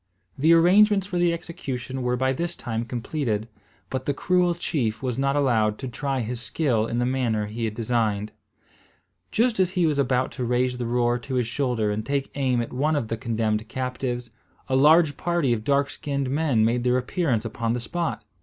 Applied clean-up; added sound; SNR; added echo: none; none; none; none.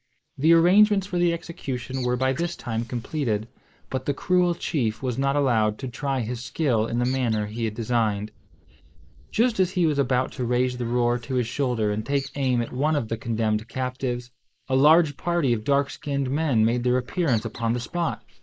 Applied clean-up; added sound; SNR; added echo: neural mask model Resemble Enhance denoiser.